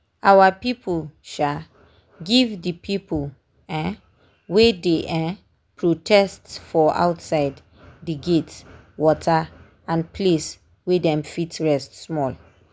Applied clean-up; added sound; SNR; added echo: none; none; none; none.